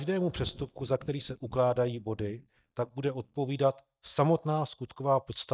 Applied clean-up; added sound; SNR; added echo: neural mask model DeepFilterNet 3.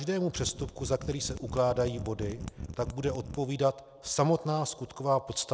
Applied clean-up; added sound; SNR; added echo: none; Mechanisms; 9 dB; none.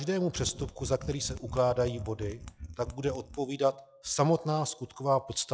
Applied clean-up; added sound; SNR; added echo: classical method log-MMSE.